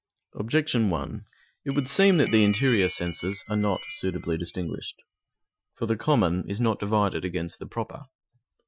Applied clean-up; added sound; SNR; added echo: classical method Wiener filter.